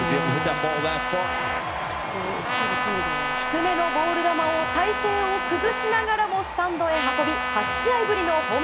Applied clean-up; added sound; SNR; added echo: none; Trumpet; 3 dB; none.